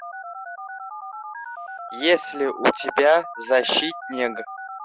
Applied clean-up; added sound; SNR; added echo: classical method Wiener filter.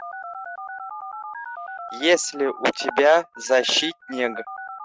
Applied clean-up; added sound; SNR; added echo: neural mask model RNNoise.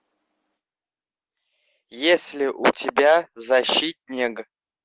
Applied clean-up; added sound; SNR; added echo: none; none; none; none.